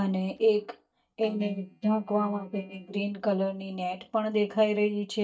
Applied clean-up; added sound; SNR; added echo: neural mask model DeepFilterNet 3.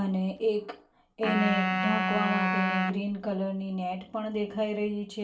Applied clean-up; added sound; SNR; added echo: none; Wind instrument, woodwind instrument; 0 dB; reverberation time 0.3 s.